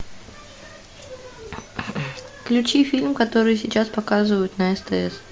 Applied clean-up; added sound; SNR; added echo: none; none; none; none.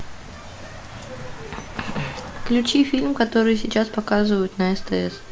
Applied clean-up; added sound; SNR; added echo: none; Car passing by; 11 dB; none.